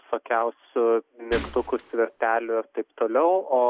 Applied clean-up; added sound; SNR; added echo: none; Gunshot, gunfire; 13 dB; none.